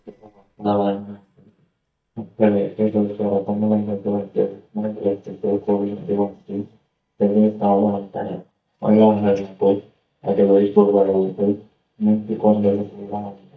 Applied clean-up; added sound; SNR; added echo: neural mask model DeepFilterNet 3.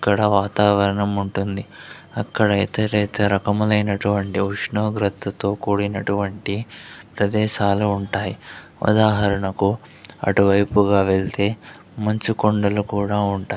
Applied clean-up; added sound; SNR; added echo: none; none; none; none.